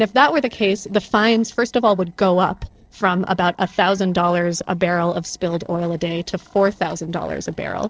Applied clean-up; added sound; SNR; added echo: neural separator model SepFormer DNS4.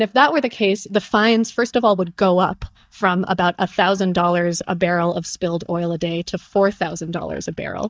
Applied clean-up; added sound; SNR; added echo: neural mask model DeepFilterNet 3.